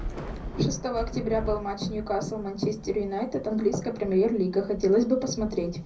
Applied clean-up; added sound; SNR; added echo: none; Thunder / Rain; 12 dB; reverberation time 0.4 s.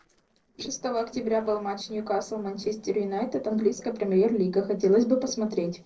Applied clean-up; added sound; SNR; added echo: neural separator model SepFormer DNS4.